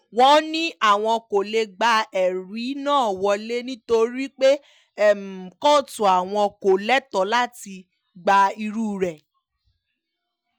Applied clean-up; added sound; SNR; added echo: none; none; none; none.